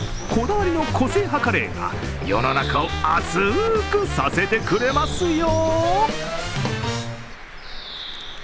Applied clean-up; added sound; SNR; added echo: none; Bird; 10 dB; none.